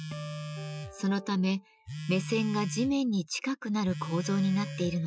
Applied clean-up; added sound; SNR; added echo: classical method Wiener filter.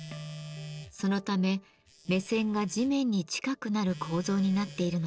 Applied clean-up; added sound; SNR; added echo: neural separator model SepFormer DNS4.